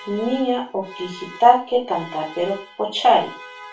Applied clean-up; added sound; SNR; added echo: none; Alarm; 19 dB; reverberation time 0.3 s.